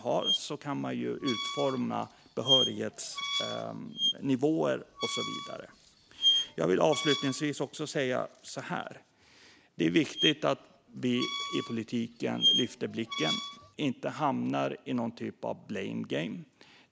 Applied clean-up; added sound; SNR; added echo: none; Squeak; 1 dB; none.